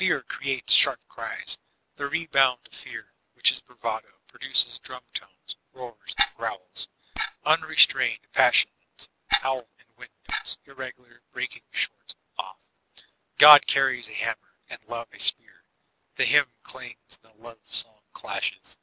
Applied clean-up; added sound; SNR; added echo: none; Clock; 3 dB; none.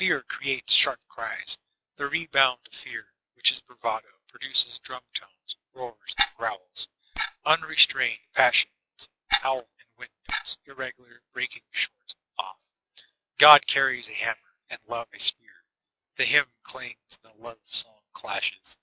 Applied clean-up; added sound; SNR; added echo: classical method log-MMSE.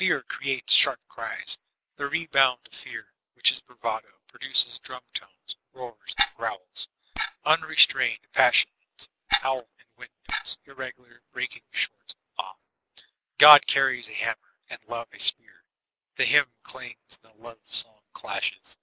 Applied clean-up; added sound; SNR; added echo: neural mask model Resemble Enhance denoiser.